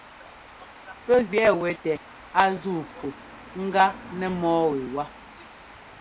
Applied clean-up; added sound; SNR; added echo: none; Water; 18 dB; none.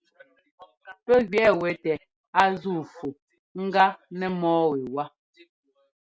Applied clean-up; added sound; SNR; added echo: none; none; none; none.